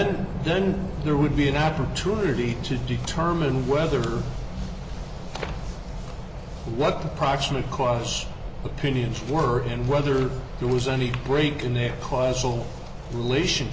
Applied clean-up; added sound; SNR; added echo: none; none; none; none.